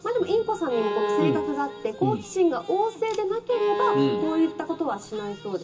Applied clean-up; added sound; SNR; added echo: none; Bowed string instrument; 5 dB; reverberation time 0.2 s.